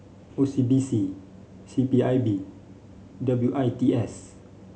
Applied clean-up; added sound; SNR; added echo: none; none; none; none.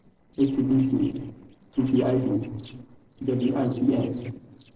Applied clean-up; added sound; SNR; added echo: neural separator model SepFormer DNS4.